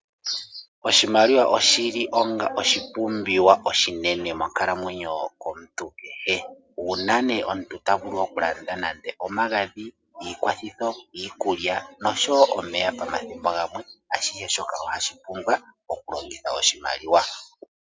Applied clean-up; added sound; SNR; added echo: none; none; none; none.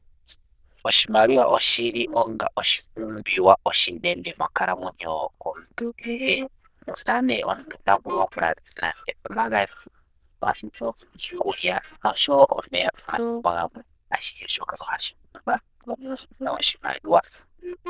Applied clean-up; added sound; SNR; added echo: neural diffusion model UNIVERSE++.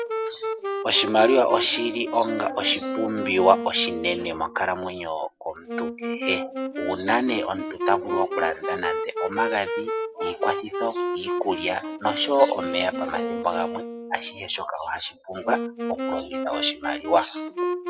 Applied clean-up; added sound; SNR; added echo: none; Wind instrument, woodwind instrument; 5 dB; none.